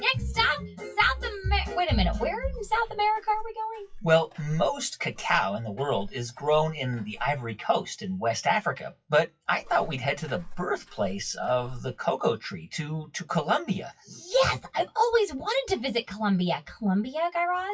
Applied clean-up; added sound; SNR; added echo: classical method WPE with log-MMSE.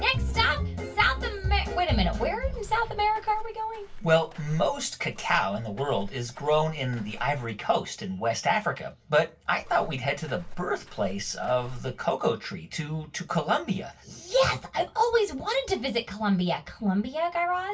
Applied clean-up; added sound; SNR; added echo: none; Walk, footsteps; 14 dB; reverberation time 0.2 s.